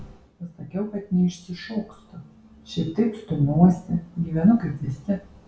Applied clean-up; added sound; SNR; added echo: none; none; none; reverberation time 0.3 s.